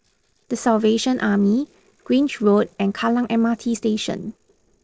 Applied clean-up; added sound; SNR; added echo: neural separator model SepFormer DNS4.